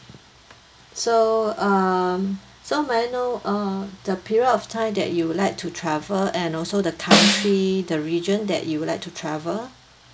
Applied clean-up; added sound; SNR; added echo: none; Snare drum; -3 dB; none.